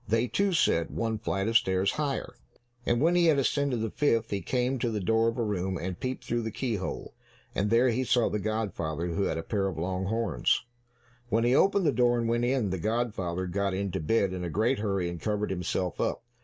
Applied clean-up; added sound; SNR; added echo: none; none; none; none.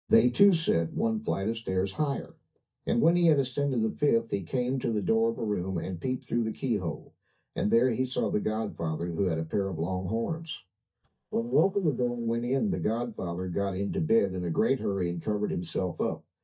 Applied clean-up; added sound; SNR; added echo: neural mask model DeepFilterNet 3.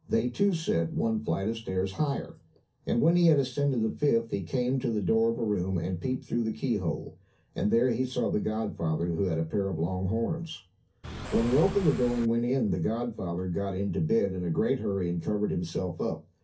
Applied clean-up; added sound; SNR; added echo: none; Engine / Car; 9 dB; reverberation time 0.3 s.